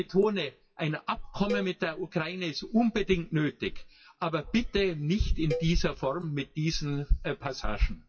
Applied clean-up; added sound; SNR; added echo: classical method WPE with log-MMSE.